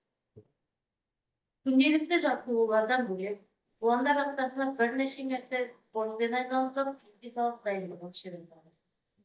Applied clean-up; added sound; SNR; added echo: neural mask model DeepFilterNet 3.